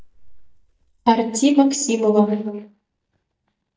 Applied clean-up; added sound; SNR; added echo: neural mask model DeepFilterNet 3.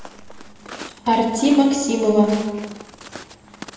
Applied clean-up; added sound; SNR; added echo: none; Walk, footsteps; 18 dB; reverberation time 1.2 s.